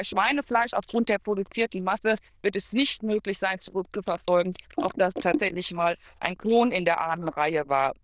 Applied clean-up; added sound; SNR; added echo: neural diffusion model UNIVERSE++.